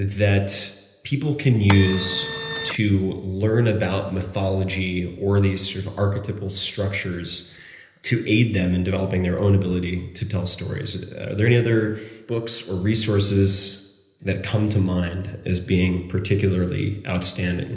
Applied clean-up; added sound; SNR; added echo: none; Printer; 5 dB; reverberation time 0.8 s.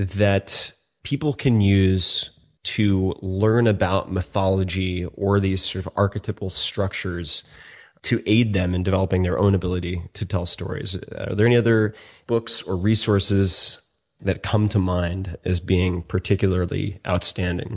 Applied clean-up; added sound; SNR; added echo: none; none; none; none.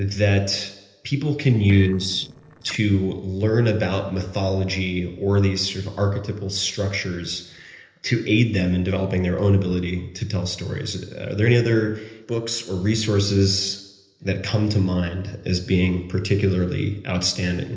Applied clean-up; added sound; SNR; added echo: neural separator model SepFormer DNS4.